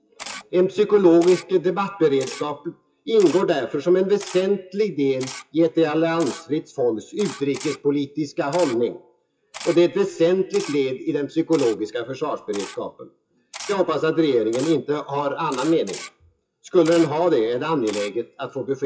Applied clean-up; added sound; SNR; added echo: classical method WPE with log-MMSE.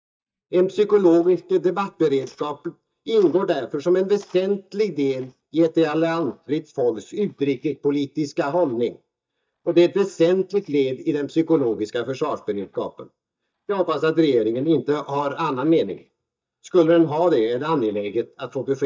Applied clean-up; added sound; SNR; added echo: neural mask model DeepFilterNet 3.